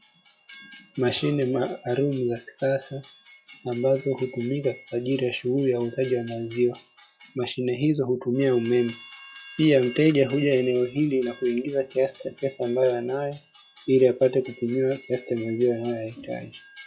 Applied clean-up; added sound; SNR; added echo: classical method log-MMSE.